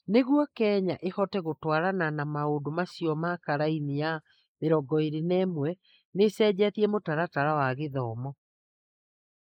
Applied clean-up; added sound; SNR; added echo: neural mask model Resemble Enhance denoiser.